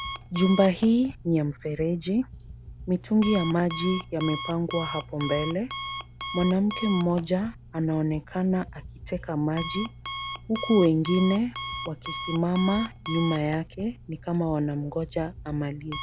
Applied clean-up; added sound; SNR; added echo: none; Alarm; 11 dB; none.